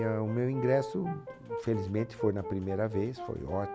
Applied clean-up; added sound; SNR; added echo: none; Brass instrument; 9 dB; none.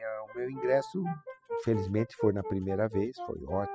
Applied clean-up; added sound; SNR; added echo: classical method spectral subtraction.